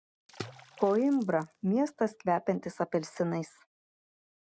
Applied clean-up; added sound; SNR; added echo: none; Water / Splash, splatter; 20 dB; none.